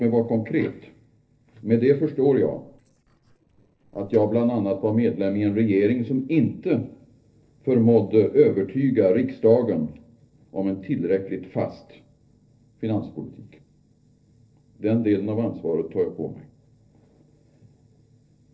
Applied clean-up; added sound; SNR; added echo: neural separator model SepFormer DNS4.